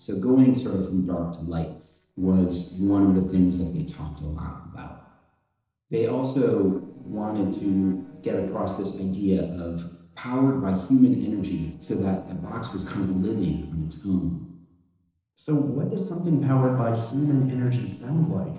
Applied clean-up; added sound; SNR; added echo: neural separator model SepFormer DNS4.